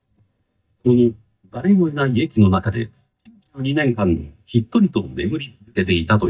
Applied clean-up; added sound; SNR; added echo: neural mask model DeepFilterNet 3.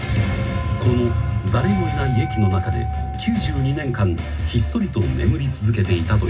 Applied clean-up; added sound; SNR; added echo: none; Wind instrument, woodwind instrument; 14 dB; reverberation time 0.4 s.